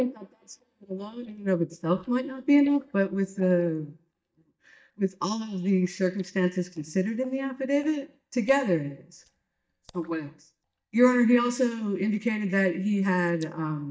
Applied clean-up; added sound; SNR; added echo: neural mask model DeepFilterNet 3.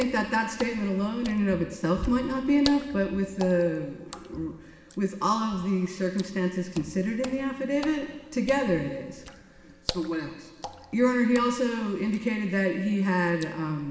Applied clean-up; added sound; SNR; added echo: none; Water / Splash, splatter; 17 dB; reverberation time 2.0 s.